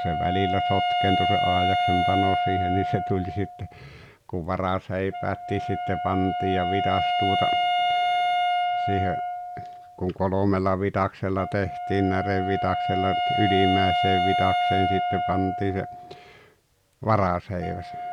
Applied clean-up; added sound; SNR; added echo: none; Wind instrument, woodwind instrument; -1 dB; none.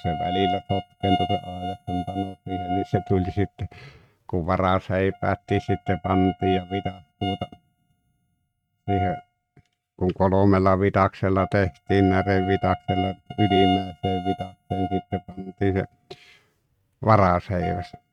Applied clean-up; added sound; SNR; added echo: neural mask model RNNoise.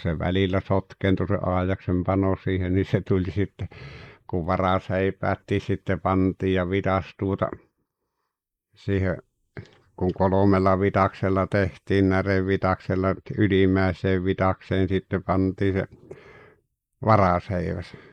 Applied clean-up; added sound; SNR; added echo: neural mask model Resemble Enhance denoiser.